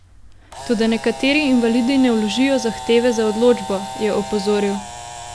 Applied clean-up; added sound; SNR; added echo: none; Camera; 13 dB; none.